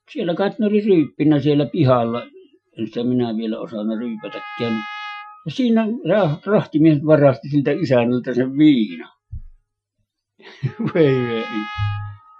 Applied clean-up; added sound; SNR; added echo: classical method Wiener filter.